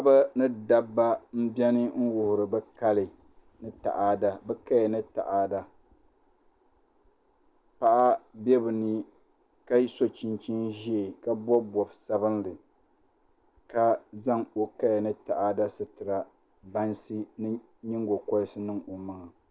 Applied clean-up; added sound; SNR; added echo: none; none; none; none.